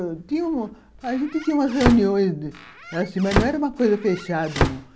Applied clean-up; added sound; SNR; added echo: none; Squeak / Slam / Wood; 4 dB; none.